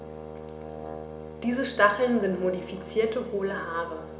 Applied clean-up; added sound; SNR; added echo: none; Brass instrument; 12 dB; reverberation time 1.7 s.